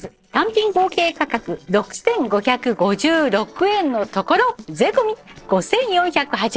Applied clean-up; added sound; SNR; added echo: neural separator model SepFormer DNS4.